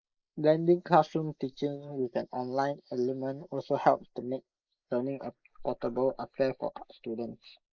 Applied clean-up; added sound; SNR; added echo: neural mask model Resemble Enhance denoiser.